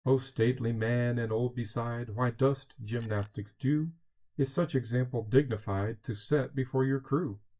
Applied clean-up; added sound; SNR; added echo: neural mask model DeepFilterNet 3.